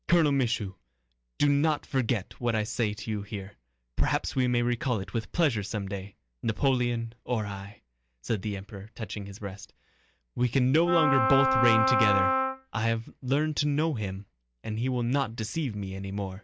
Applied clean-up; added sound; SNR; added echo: none; Wind instrument, woodwind instrument; -2 dB; none.